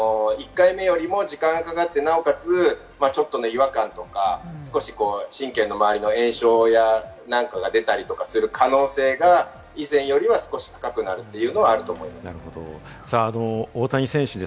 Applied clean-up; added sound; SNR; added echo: none; none; none; none.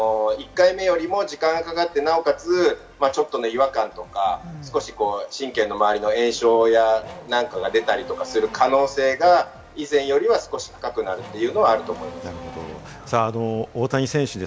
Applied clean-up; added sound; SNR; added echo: none; Race car, auto racing / Accelerating, revving, vroom; 20 dB; none.